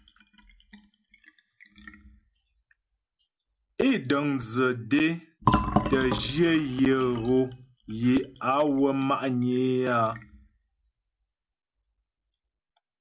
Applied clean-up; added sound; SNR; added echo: none; Fill (with liquid); 8 dB; none.